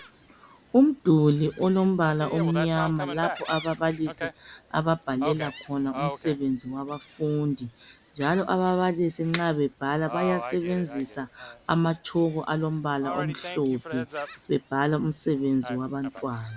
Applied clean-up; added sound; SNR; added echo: none; Gull, seagull; 12 dB; none.